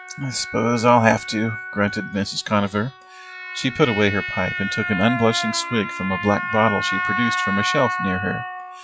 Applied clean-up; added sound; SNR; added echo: classical method log-MMSE.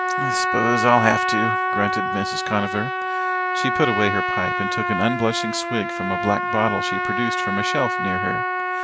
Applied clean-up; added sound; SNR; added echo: none; Trumpet; -1 dB; none.